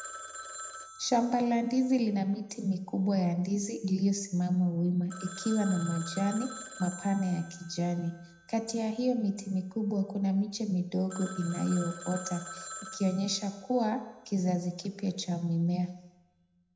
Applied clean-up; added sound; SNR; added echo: none; Telephone; 16 dB; reverberation time 0.8 s.